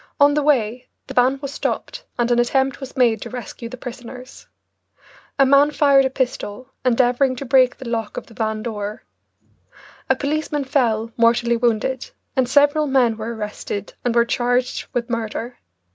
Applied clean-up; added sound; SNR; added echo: none; none; none; none.